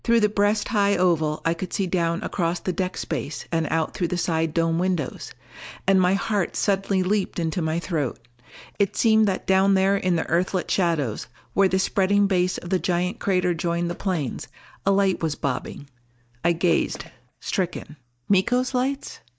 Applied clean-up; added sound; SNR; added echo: neural mask model DeepFilterNet 3.